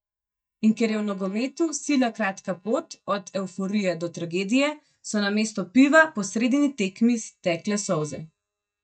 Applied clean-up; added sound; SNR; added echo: neural mask model DeepFilterNet 3.